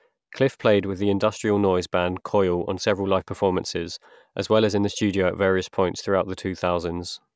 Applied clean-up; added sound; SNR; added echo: none; none; none; none.